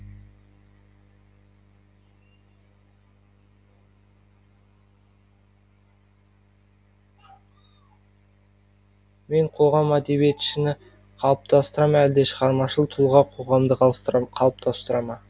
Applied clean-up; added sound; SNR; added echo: none; none; none; none.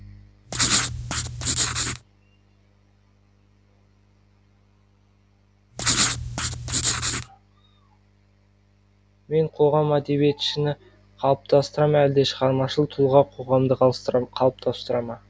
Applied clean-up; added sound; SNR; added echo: none; Writing; 0 dB; none.